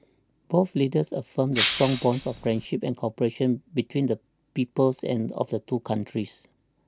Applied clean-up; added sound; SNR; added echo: none; Shatter; 4 dB; none.